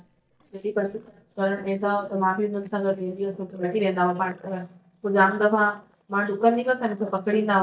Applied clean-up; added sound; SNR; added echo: neural mask model DeepFilterNet 3.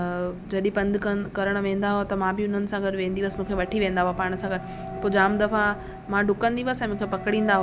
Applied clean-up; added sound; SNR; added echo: none; none; none; none.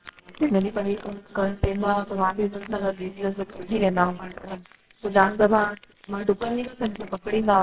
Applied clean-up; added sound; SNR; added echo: neural separator model SepFormer WHAMR!.